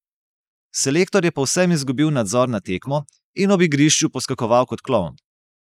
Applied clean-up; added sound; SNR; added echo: neural mask model Resemble Enhance denoiser.